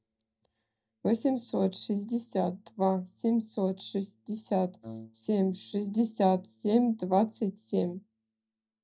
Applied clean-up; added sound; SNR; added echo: neural mask model DeepFilterNet 3.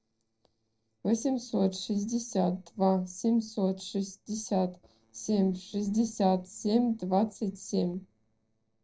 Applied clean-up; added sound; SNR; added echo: neural separator model SepFormer DNS4.